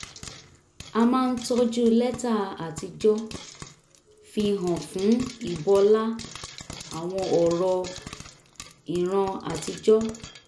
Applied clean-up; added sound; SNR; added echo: none; Frying (food); 17 dB; none.